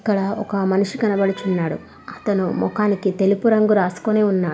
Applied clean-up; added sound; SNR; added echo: none; none; none; none.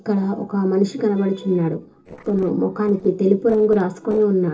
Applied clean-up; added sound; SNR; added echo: neural separator model SepFormer DNS4.